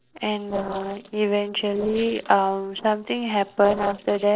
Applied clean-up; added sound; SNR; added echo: neural separator model SepFormer DNS4.